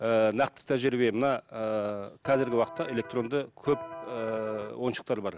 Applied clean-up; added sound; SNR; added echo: none; Electric guitar; 12 dB; none.